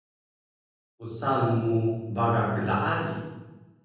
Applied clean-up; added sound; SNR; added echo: none; none; none; reverberation time 1.3 s.